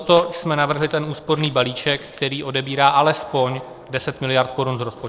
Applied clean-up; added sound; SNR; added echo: neural separator model SepFormer DNS4.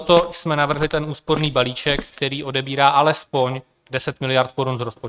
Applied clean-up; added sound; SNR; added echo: neural mask model RNNoise.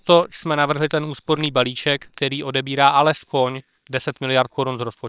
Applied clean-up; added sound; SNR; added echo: neural separator model SepFormer WHAM!.